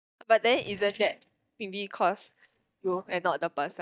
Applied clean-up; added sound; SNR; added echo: neural mask model DeepFilterNet 3.